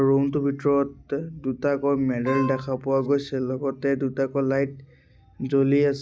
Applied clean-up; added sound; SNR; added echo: none; Wind instrument, woodwind instrument; 9 dB; none.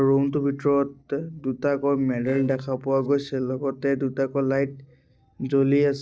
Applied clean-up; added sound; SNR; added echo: neural separator model SepFormer DNS4.